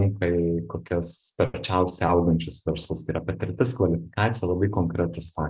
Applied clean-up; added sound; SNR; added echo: none; none; none; none.